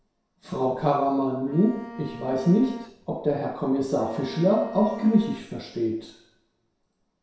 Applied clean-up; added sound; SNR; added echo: none; Bowed string instrument; 14 dB; reverberation time 0.7 s.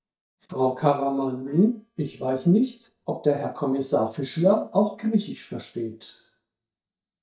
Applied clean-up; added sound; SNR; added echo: neural mask model DeepFilterNet 3.